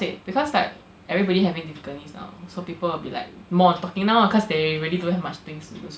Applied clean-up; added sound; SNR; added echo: none; none; none; none.